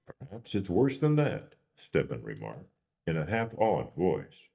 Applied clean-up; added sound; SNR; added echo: neural mask model DeepFilterNet 3.